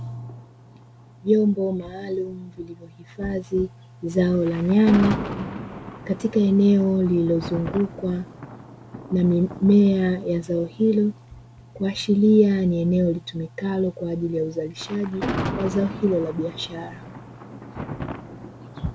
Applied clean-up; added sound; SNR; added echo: none; Thunder; 13 dB; none.